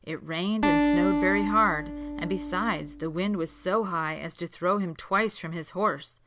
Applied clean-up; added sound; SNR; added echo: none; Acoustic guitar; 1 dB; none.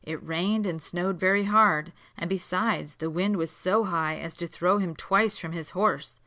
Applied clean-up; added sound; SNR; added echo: none; none; none; none.